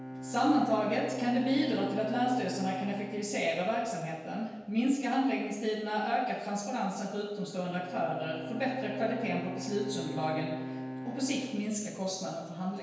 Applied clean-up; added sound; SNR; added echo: none; Bowed string instrument; 10 dB; reverberation time 1.2 s.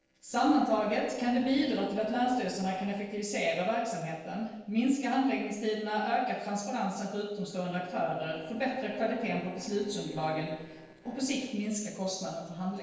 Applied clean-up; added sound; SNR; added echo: neural separator model SepFormer DNS4.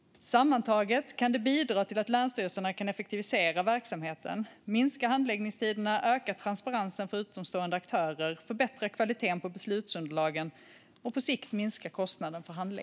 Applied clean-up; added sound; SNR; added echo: none; none; none; none.